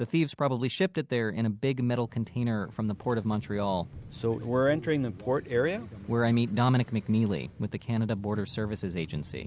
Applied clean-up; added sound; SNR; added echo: none; none; none; none.